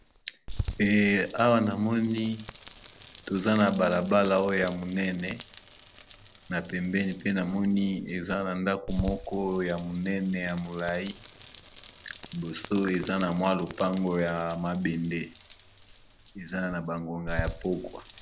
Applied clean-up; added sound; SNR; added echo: none; Rain; 13 dB; none.